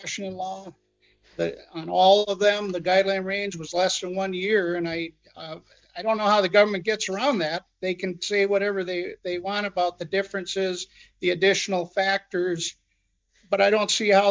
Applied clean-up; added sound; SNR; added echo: neural mask model DeepFilterNet 3.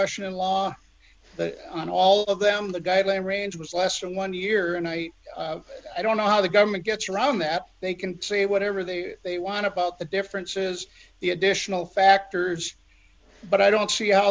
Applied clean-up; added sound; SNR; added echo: none; none; none; none.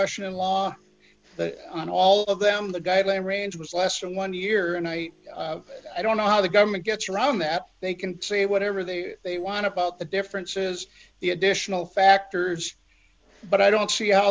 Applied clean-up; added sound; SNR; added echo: neural separator model SepFormer DNS4.